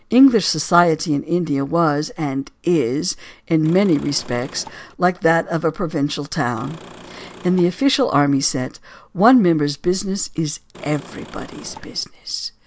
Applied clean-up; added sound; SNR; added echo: none; Engine / Car; 19 dB; none.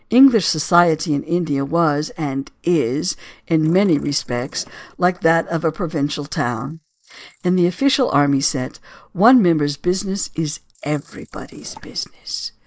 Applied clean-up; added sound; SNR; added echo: neural mask model Resemble Enhance denoiser.